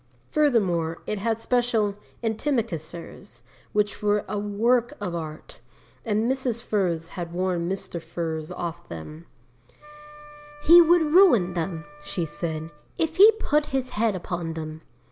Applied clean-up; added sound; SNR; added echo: none; Wind instrument, woodwind instrument; 20 dB; none.